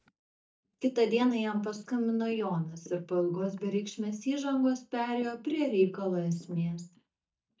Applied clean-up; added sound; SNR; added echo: neural mask model DeepFilterNet 3.